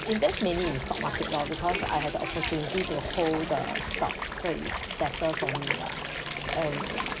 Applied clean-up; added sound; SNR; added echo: none; Water; 3 dB; none.